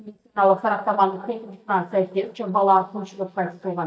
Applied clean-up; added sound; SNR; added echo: neural mask model DeepFilterNet 3.